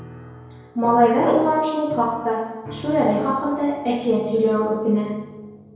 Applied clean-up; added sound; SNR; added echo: none; Piano; 18 dB; reverberation time 1.0 s.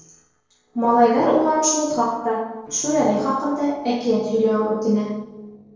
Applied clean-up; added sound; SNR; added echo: neural separator model SepFormer DNS4.